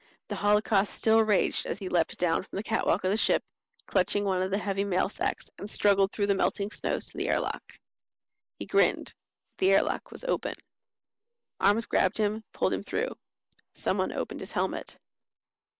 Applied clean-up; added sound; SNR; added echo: neural mask model Resemble Enhance denoiser.